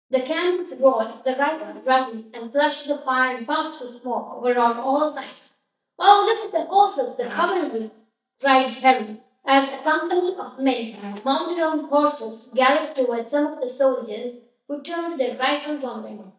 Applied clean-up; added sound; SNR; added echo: neural mask model DeepFilterNet 3.